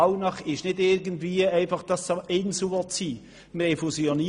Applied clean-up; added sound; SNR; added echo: none; none; none; none.